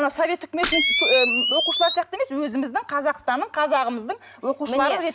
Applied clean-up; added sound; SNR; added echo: none; Camera; 2 dB; none.